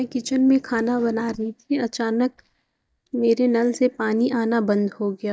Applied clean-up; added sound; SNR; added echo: neural mask model DeepFilterNet 3.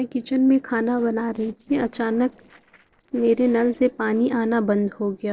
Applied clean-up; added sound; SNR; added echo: neural separator model SepFormer DNS4.